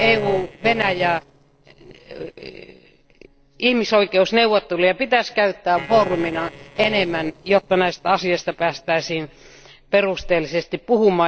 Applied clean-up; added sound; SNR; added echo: neural separator model SepFormer DNS4.